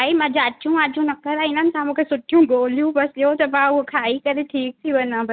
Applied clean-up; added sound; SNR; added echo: none; none; none; none.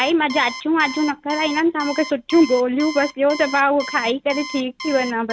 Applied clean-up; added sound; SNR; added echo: none; Alarm; 14 dB; none.